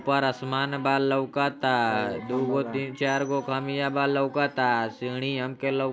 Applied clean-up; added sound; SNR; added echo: none; none; none; none.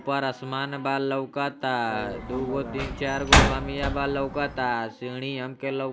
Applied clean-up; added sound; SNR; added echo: none; Slam; -2 dB; none.